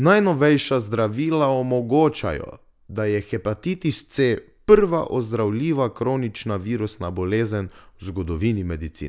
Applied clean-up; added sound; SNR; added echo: none; none; none; none.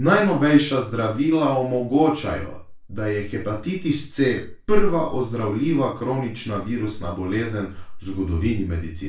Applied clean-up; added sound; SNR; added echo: none; none; none; reverberation time 0.3 s.